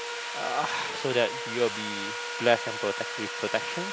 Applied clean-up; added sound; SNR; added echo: none; Sawing; 4 dB; none.